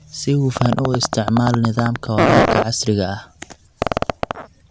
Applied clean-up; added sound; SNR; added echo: none; Fart; 2 dB; none.